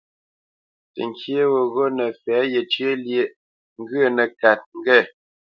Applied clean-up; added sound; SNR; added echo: none; none; none; none.